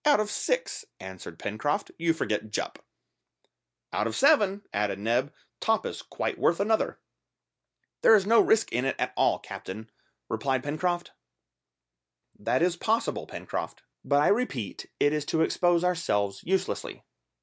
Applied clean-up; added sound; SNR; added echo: none; none; none; none.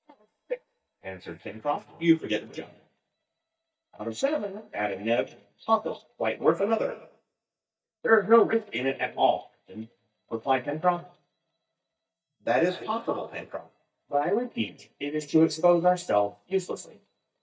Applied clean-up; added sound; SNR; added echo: neural mask model DeepFilterNet 3.